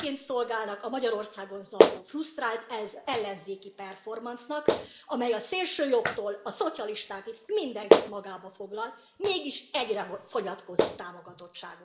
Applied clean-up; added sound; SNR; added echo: none; Clapping; -2 dB; reverberation time 2.0 s.